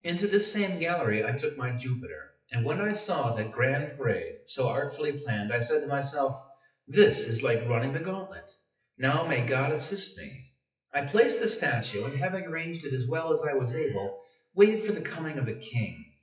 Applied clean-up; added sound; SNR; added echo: classical method WPE with log-MMSE.